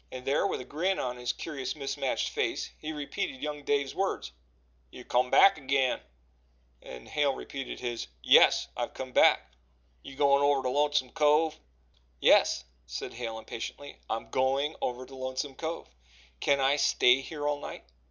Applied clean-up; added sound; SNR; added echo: none; none; none; none.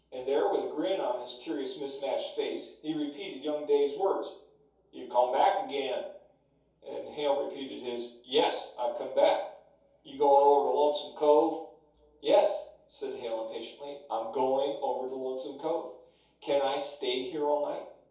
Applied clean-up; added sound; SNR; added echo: none; none; none; reverberation time 0.6 s.